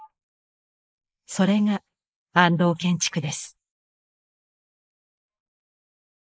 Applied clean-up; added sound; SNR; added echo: neural mask model Resemble Enhance denoiser.